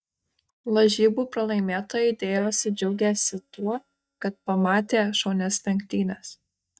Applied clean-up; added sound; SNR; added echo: neural mask model DeepFilterNet 3.